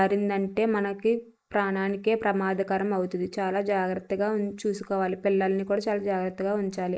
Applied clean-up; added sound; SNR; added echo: neural mask model Resemble Enhance denoiser.